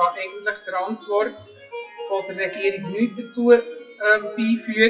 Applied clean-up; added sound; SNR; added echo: classical method WPE with log-MMSE.